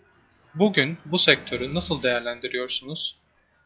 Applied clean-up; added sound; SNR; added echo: classical method log-MMSE.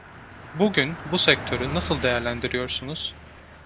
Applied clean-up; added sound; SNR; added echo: none; Car passing by; 11 dB; none.